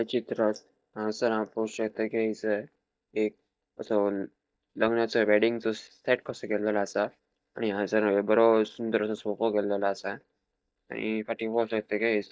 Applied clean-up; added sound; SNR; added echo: neural mask model DeepFilterNet 3.